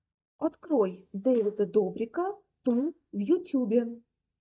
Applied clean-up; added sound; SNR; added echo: neural mask model DeepFilterNet 3.